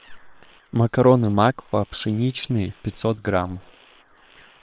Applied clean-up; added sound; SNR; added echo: neural separator model SepFormer WHAM!.